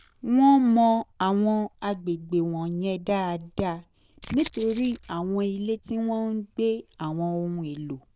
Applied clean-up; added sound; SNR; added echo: neural diffusion model UNIVERSE++.